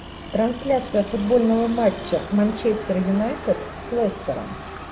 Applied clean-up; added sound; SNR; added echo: none; Motor vehicle (road); 13 dB; none.